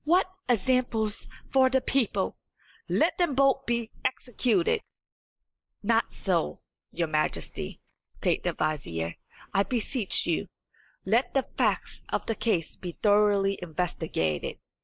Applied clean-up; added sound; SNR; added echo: neural mask model Resemble Enhance denoiser.